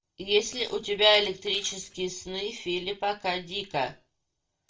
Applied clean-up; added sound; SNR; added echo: neural separator model SepFormer DNS4.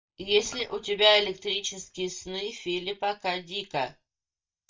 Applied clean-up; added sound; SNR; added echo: neural mask model DeepFilterNet 3.